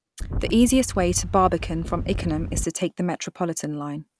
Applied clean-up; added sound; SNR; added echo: none; Wind; 6 dB; none.